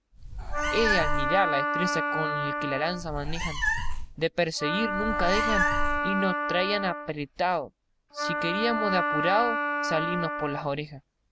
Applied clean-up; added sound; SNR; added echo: none; Wind instrument, woodwind instrument + Meow; -2 dB; none.